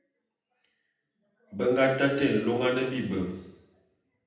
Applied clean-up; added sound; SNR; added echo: none; none; none; reverberation time 0.8 s.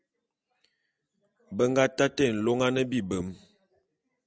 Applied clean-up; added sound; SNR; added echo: none; none; none; none.